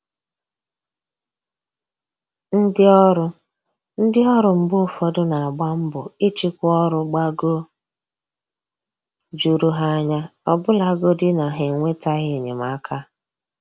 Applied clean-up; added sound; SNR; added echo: none; none; none; none.